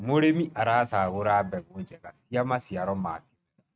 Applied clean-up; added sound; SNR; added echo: neural mask model RNNoise.